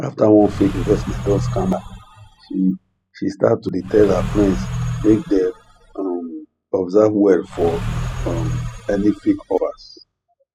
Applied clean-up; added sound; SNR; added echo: classical method spectral subtraction.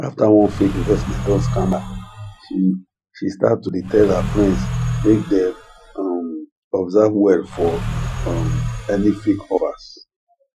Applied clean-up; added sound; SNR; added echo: classical method Wiener filter.